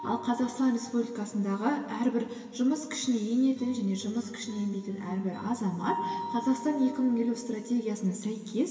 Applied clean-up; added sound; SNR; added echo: none; Mallet percussion; 14 dB; reverberation time 2.3 s.